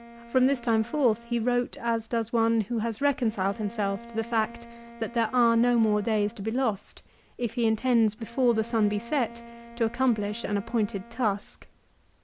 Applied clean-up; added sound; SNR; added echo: none; Bowed string instrument; 20 dB; none.